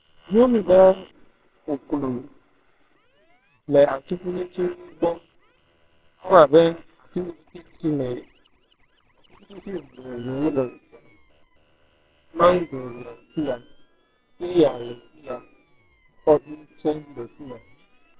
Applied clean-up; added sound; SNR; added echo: neural separator model SepFormer WHAMR!.